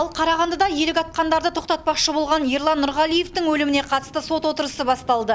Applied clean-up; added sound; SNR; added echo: none; none; none; none.